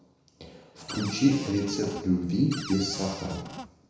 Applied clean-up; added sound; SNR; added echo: none; Cupboard open or close; 12 dB; reverberation time 1.0 s.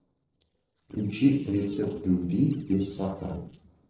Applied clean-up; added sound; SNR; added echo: neural separator model SepFormer DNS4.